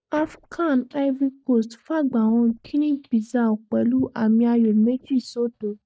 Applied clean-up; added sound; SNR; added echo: neural mask model DeepFilterNet 3.